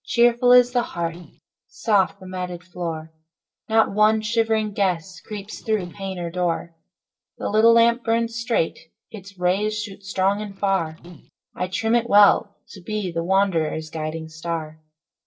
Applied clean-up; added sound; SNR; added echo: neural separator model SepFormer DNS4.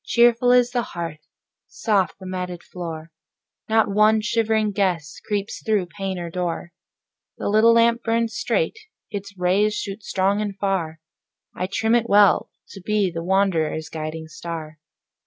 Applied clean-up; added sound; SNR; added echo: none; none; none; none.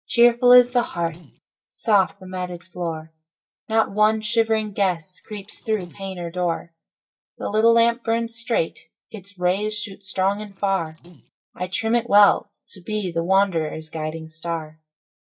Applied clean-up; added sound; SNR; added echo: neural mask model DeepFilterNet 3.